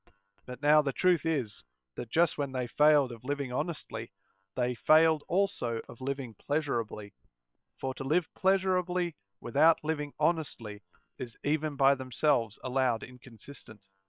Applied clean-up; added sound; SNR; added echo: neural separator model SepFormer WHAM!.